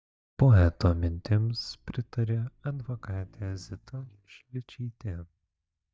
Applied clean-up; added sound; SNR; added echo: neural mask model DeepFilterNet 3.